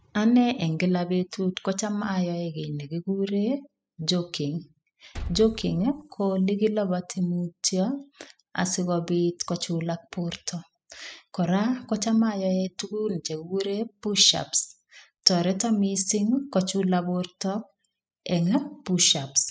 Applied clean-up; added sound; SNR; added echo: classical method spectral subtraction.